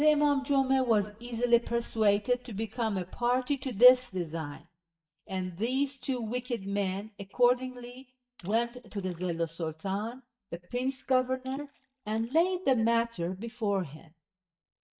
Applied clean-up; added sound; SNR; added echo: neural mask model DeepFilterNet 3.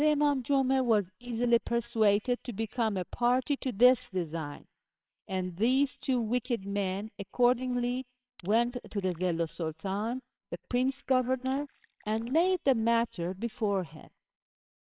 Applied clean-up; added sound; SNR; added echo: neural separator model SepFormer WHAMR!.